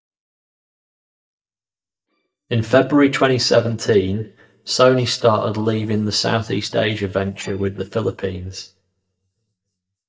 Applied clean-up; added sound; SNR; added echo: neural mask model DeepFilterNet 3.